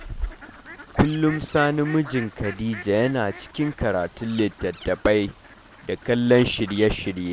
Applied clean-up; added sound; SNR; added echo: none; Scratching (performance technique) + Fowl; 15 dB; none.